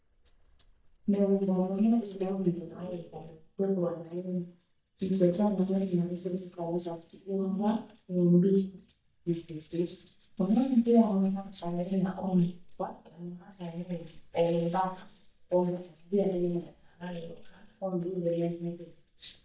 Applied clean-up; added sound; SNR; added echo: neural mask model DeepFilterNet 3.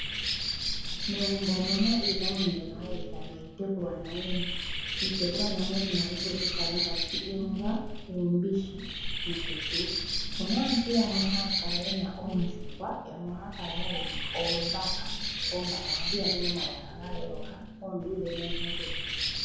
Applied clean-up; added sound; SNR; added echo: none; Bird; 0 dB; reverberation time 0.9 s.